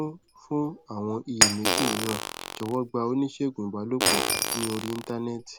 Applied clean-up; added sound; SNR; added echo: none; Fart + Shatter; -1 dB; none.